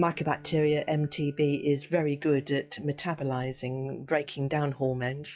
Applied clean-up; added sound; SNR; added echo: classical method log-MMSE.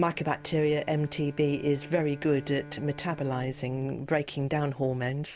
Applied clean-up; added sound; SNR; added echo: none; Bowed string instrument; 19 dB; none.